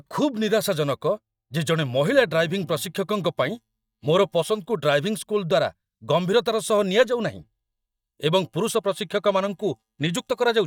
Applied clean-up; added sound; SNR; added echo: neural mask model DeepFilterNet 3.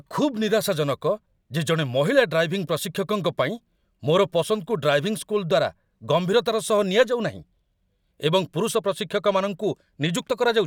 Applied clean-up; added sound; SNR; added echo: none; none; none; none.